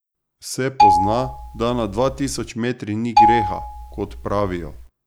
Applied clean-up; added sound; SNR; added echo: none; Marimba, xylophone; -4 dB; none.